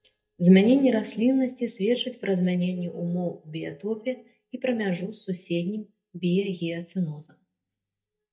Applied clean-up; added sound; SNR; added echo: neural mask model DeepFilterNet 3.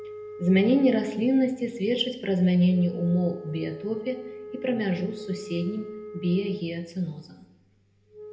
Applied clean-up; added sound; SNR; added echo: none; Wind instrument, woodwind instrument; 15 dB; reverberation time 0.8 s.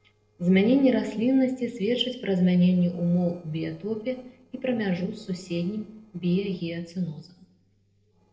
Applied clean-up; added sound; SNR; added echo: neural separator model SepFormer DNS4.